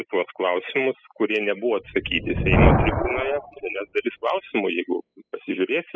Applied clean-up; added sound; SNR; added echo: classical method spectral subtraction.